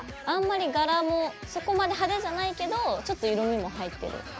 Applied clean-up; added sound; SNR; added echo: none; none; none; none.